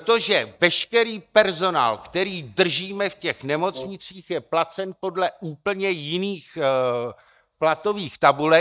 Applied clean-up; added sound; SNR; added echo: neural mask model DeepFilterNet 3.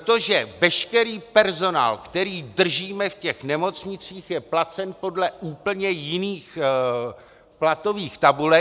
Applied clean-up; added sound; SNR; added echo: none; none; none; none.